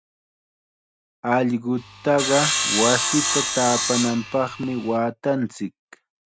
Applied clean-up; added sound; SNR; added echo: none; Sawing; 1 dB; none.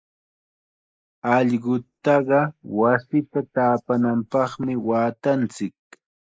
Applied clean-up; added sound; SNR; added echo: neural mask model Resemble Enhance denoiser.